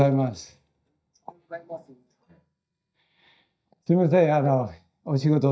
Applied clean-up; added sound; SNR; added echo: neural mask model DeepFilterNet 3.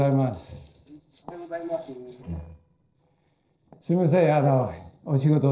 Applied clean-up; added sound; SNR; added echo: neural separator model SepFormer DNS4.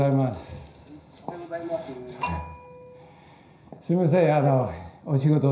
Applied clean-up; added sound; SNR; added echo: none; Bell; 16 dB; reverberation time 0.5 s.